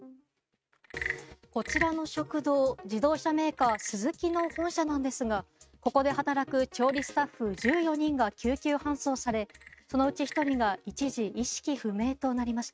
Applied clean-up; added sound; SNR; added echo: neural mask model RNNoise.